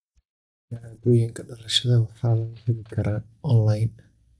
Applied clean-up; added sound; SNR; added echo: neural mask model DeepFilterNet 3.